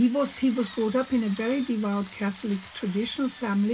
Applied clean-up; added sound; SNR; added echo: none; Drill; 17 dB; reverberation time 0.2 s.